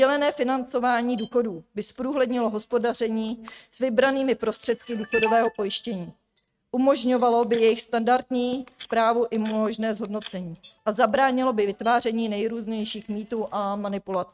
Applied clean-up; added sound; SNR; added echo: neural mask model RNNoise.